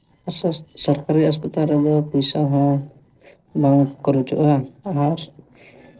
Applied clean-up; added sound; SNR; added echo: neural separator model SepFormer DNS4.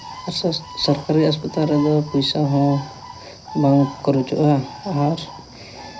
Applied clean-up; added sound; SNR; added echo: none; Bird; 16 dB; reverberation time 0.4 s.